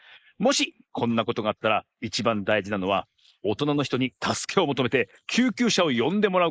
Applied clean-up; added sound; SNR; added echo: neural mask model Resemble Enhance denoiser.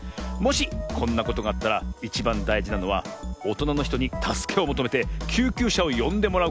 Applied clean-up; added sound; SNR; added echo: none; none; none; none.